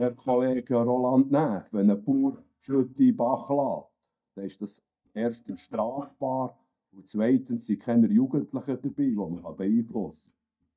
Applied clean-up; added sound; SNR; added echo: neural mask model DeepFilterNet 3.